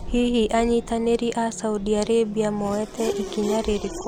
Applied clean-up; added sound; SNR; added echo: none; Race car, auto racing / Accelerating, revving, vroom; 10 dB; none.